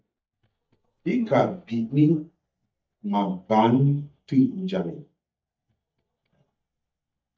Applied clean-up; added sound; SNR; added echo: neural mask model DeepFilterNet 3.